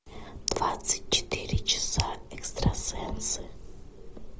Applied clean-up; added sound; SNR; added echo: none; none; none; none.